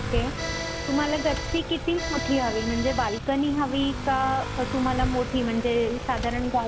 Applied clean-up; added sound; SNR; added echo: none; Motorcycle / Accelerating, revving, vroom + Accordion; 4 dB; none.